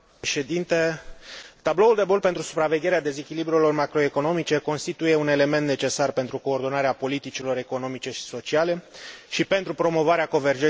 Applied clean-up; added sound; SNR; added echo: none; none; none; none.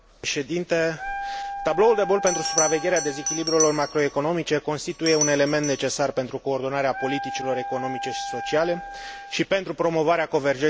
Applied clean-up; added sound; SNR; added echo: none; Bell + Wind instrument, woodwind instrument; 8 dB; none.